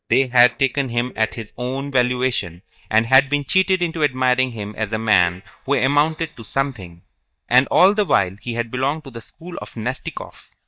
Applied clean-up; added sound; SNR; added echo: neural mask model DeepFilterNet 3.